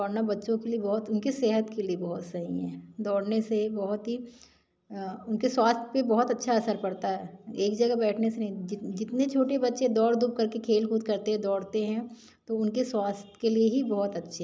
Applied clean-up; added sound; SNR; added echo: none; none; none; none.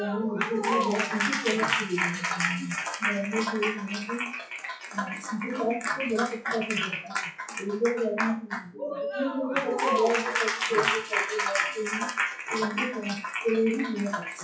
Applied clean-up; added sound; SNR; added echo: classical method WPE with log-MMSE.